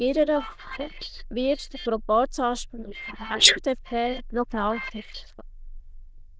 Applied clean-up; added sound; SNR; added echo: neural diffusion model UNIVERSE++.